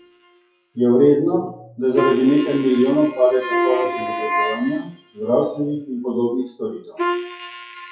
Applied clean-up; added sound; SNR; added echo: classical method WPE with log-MMSE.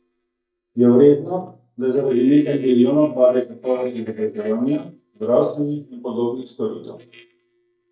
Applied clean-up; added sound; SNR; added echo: neural mask model DeepFilterNet 3.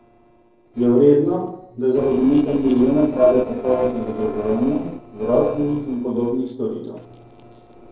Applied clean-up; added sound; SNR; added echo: neural separator model SepFormer DNS4.